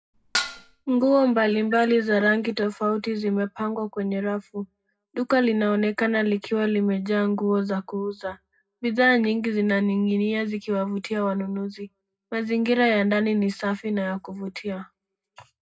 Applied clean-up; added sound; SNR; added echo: none; Dishes, pots, and pans; 6 dB; reverberation time 0.2 s.